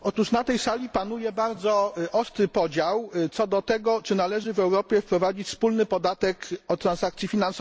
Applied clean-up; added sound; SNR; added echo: none; none; none; none.